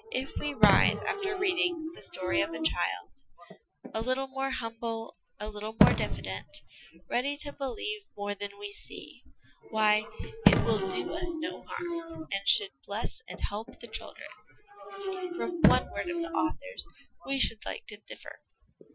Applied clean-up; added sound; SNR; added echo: classical method Wiener filter.